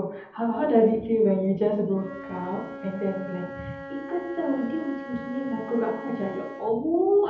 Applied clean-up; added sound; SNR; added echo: none; Wind instrument, woodwind instrument; 15 dB; reverberation time 0.8 s.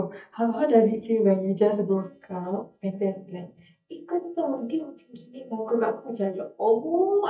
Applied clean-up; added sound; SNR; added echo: neural mask model DeepFilterNet 3.